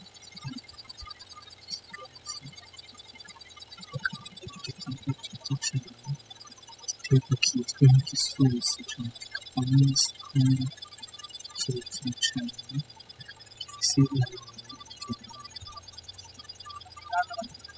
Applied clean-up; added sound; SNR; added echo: classical method spectral subtraction.